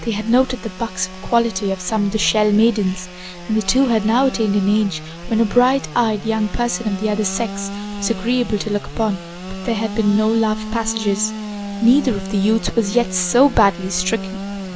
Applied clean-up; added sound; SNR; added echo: none; Sawing / Engine; 11 dB; none.